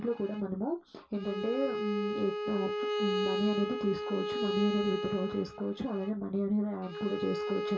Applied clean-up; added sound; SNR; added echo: none; Bowed string instrument; 3 dB; reverberation time 0.2 s.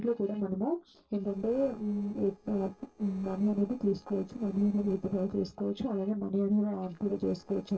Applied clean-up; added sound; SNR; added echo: neural separator model SepFormer DNS4.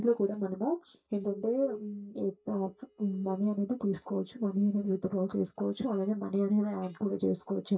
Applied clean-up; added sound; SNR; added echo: neural mask model DeepFilterNet 3.